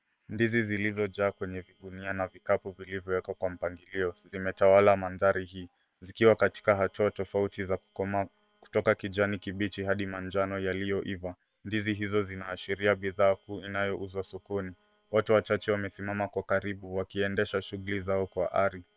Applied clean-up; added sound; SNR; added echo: neural separator model SepFormer WHAM!.